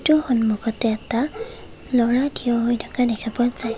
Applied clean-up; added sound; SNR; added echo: none; none; none; none.